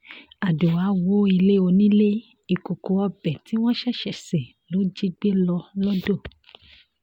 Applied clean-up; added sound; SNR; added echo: none; none; none; none.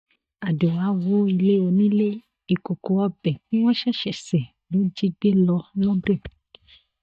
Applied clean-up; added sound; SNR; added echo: neural mask model DeepFilterNet 3.